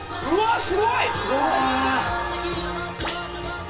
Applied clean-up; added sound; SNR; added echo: none; none; none; reverberation time 0.2 s.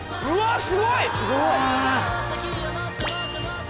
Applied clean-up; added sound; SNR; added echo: none; none; none; none.